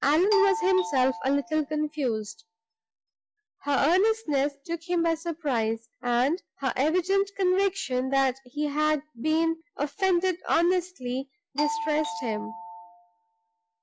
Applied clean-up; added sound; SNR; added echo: classical method log-MMSE.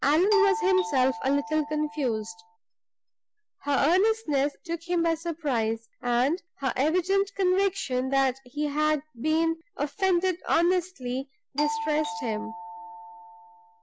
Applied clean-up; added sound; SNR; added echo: none; Doorbell; 8 dB; none.